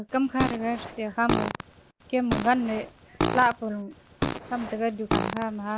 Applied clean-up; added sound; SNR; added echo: none; Fart; 3 dB; none.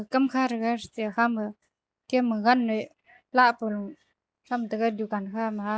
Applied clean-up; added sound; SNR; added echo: none; none; none; none.